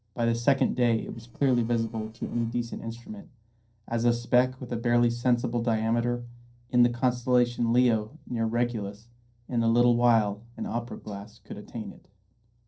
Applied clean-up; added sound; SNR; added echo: neural separator model SepFormer DNS4.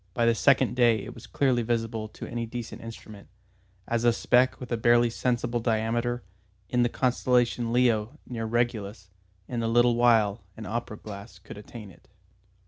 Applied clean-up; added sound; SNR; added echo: none; none; none; none.